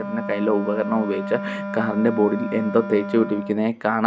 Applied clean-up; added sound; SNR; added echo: none; Wind instrument, woodwind instrument; 8 dB; none.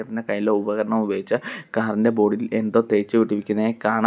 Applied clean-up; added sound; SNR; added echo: none; none; none; none.